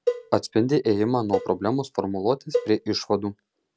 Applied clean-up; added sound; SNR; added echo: none; Cowbell; 7 dB; none.